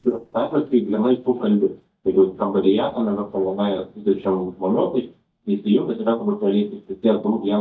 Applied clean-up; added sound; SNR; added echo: neural mask model DeepFilterNet 3.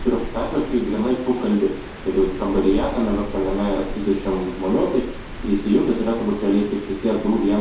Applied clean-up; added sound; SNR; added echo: none; Rain; 10 dB; reverberation time 2.3 s.